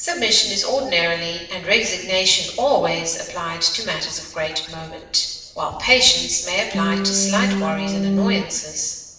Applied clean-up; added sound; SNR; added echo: neural separator model SepFormer DNS4.